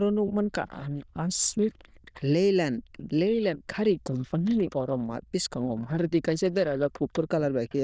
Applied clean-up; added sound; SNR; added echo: neural diffusion model UNIVERSE++.